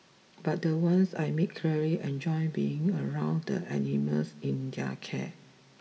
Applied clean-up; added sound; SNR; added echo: none; none; none; reverberation time 0.8 s.